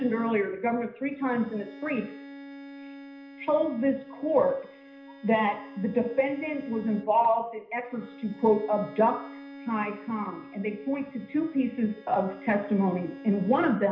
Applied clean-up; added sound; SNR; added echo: none; Bowed string instrument; 17 dB; reverberation time 0.5 s.